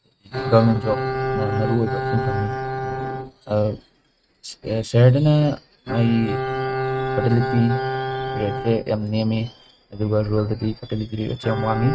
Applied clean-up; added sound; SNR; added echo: neural mask model RNNoise.